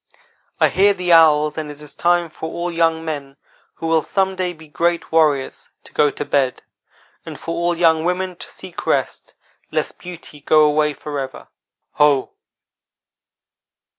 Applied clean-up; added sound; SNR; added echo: none; none; none; none.